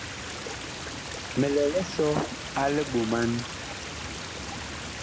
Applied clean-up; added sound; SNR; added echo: none; Stream; 6 dB; none.